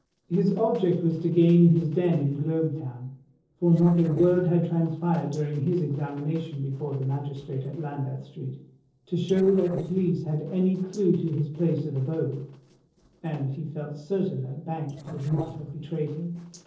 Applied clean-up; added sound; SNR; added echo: neural separator model SepFormer DNS4.